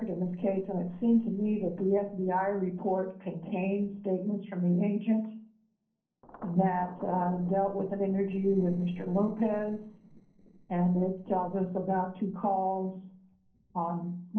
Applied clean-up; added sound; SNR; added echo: neural separator model SepFormer DNS4.